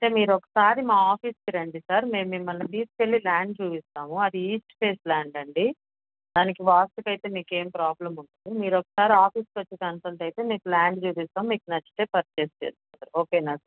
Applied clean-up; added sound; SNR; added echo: none; none; none; none.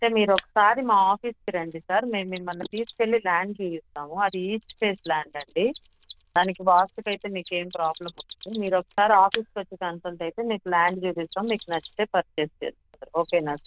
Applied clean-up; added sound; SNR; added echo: neural diffusion model UNIVERSE++.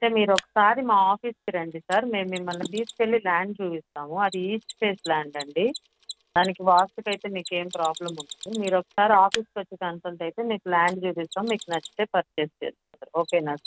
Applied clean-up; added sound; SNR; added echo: none; Mechanisms; 17 dB; none.